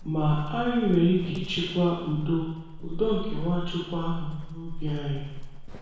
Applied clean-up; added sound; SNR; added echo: none; Livestock, farm animals, working animals; 7 dB; reverberation time 1.1 s.